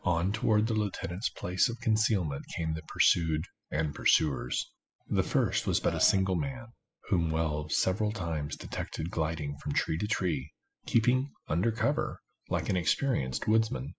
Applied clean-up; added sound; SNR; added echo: classical method spectral subtraction.